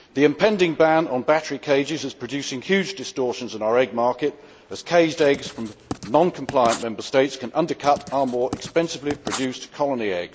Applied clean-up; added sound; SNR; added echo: none; Writing; 13 dB; none.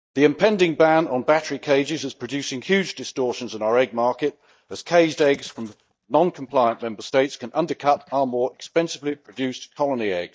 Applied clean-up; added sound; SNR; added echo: neural mask model DeepFilterNet 3.